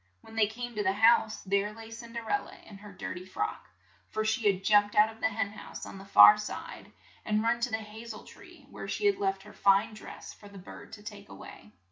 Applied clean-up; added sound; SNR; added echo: none; none; none; none.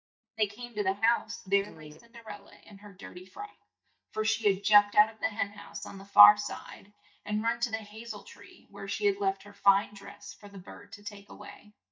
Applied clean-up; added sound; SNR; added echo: neural mask model DeepFilterNet 3.